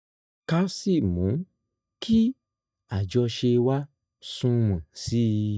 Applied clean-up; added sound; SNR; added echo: neural mask model DeepFilterNet 3.